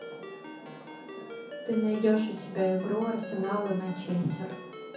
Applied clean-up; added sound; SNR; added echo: none; Ringtone; 13 dB; reverberation time 0.5 s.